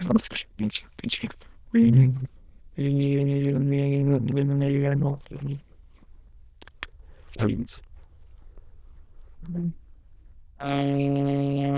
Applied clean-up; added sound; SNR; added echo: neural diffusion model UNIVERSE++.